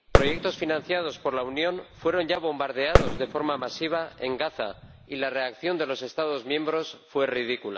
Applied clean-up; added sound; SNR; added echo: none; Fireworks; 0 dB; none.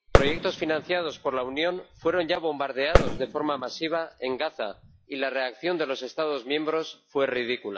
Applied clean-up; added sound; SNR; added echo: classical method log-MMSE.